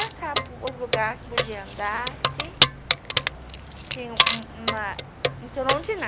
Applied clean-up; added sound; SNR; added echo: none; Keys jangling; -5 dB; none.